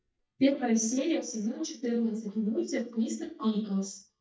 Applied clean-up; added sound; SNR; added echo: neural mask model DeepFilterNet 3.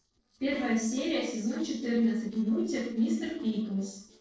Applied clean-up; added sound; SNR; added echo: neural separator model SepFormer DNS4.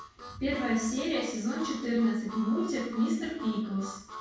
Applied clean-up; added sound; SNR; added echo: none; Harmonica; 14 dB; reverberation time 0.6 s.